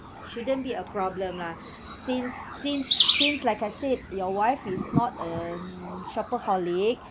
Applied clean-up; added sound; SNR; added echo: none; Bird vocalization, bird call, bird song; 3 dB; none.